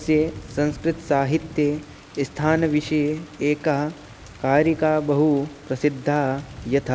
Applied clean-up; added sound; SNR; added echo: none; Thunder / Rain; 18 dB; none.